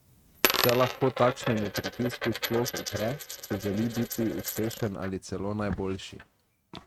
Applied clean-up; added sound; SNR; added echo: neural mask model RNNoise.